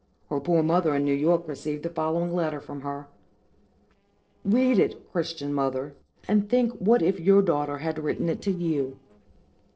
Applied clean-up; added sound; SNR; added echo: neural separator model SepFormer DNS4.